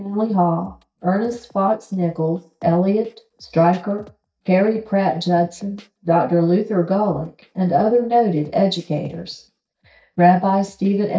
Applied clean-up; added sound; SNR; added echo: neural mask model DeepFilterNet 3.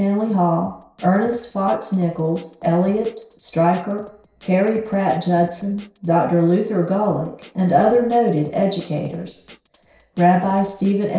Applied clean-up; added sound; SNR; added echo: neural separator model SepFormer DNS4.